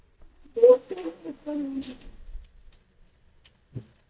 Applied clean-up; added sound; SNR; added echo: neural mask model DeepFilterNet 3.